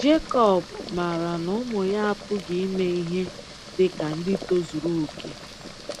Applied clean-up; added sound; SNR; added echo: none; Boiling; 13 dB; none.